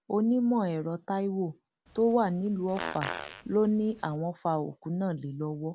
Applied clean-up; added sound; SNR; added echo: none; Fart; 12 dB; none.